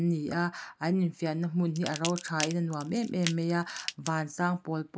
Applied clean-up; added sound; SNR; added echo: none; Crackle / Crushing; 11 dB; none.